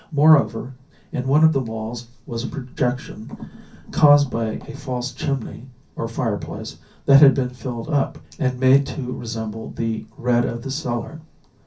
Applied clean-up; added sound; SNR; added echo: none; none; none; reverberation time 0.3 s.